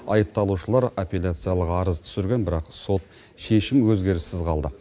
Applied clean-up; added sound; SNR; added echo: none; none; none; none.